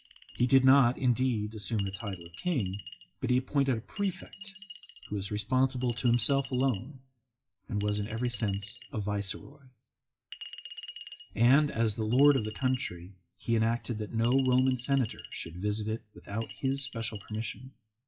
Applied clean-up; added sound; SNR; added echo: classical method WPE with log-MMSE.